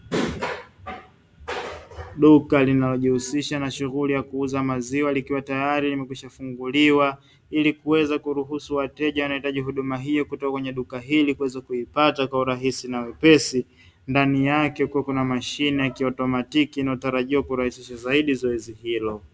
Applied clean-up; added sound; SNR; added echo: none; none; none; none.